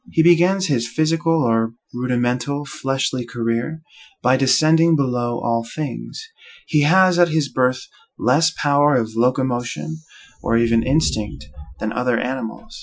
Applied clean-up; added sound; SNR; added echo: classical method Wiener filter.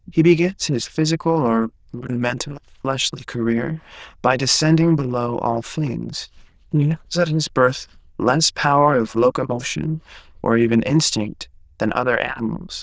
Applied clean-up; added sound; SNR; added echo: neural diffusion model UNIVERSE++.